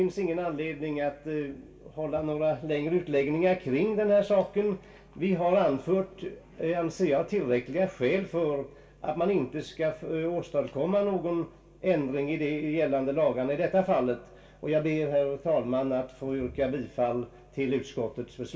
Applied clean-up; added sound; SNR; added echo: none; none; none; reverberation time 0.3 s.